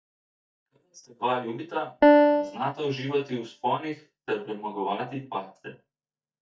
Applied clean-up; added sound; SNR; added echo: neural mask model DeepFilterNet 3.